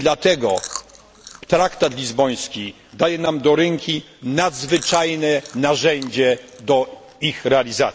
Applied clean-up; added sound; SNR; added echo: none; Chewing, mastication; 18 dB; none.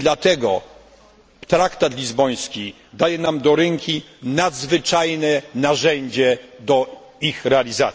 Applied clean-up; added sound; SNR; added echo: none; none; none; none.